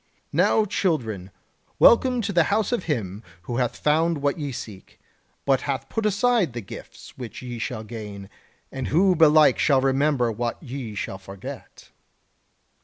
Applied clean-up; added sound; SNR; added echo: none; Bowed string instrument; 18 dB; none.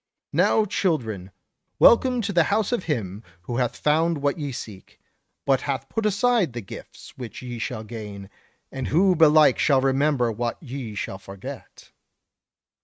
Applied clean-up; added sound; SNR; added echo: neural mask model RNNoise.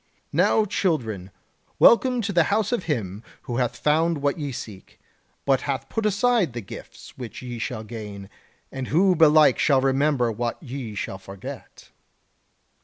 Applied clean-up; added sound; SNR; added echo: none; none; none; none.